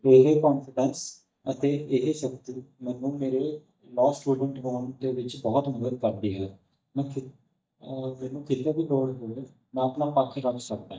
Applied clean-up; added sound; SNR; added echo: neural mask model DeepFilterNet 3.